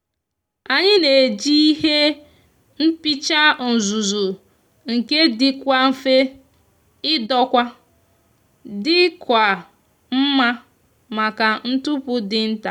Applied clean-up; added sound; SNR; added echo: none; none; none; none.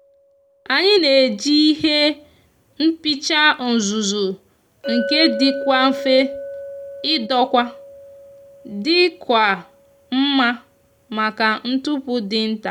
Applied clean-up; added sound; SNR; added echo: none; Chink, clink; 14 dB; none.